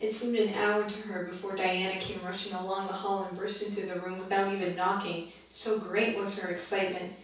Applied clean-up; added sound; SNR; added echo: none; none; none; reverberation time 0.6 s.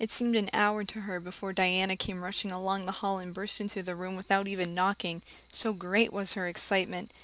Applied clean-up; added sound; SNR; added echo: none; none; none; none.